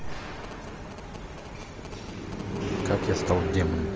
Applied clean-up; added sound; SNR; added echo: none; Telephone; 19 dB; none.